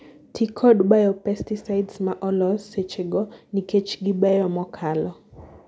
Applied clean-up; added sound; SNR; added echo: none; none; none; none.